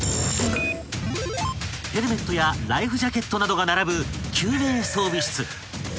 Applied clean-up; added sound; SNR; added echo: none; none; none; none.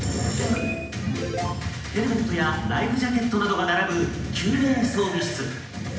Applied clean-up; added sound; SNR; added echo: none; none; none; reverberation time 0.8 s.